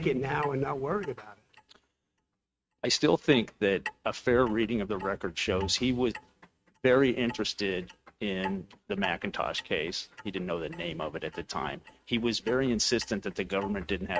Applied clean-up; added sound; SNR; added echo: neural mask model RNNoise.